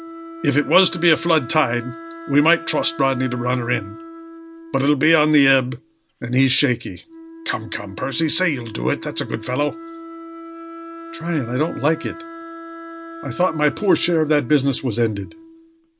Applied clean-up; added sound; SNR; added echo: none; Wind instrument, woodwind instrument; 14 dB; none.